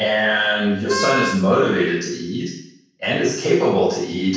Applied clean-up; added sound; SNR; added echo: none; Wind instrument, woodwind instrument; 7 dB; reverberation time 0.7 s.